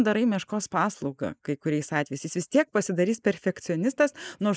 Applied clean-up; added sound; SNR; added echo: neural mask model Resemble Enhance denoiser.